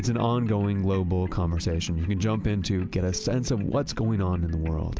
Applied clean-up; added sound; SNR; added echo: none; none; none; none.